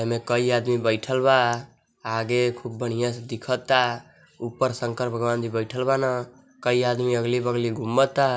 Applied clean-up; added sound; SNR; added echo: none; none; none; none.